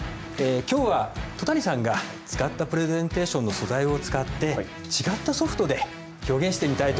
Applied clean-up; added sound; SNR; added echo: none; none; none; none.